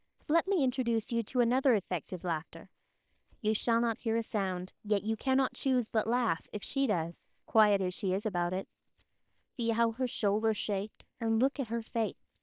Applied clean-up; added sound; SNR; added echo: neural separator model SepFormer WHAM!.